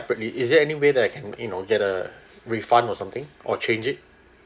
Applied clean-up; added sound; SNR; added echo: none; none; none; none.